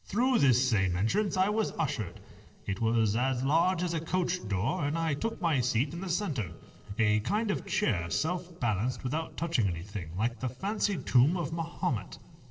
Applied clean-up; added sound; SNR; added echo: neural separator model SepFormer DNS4.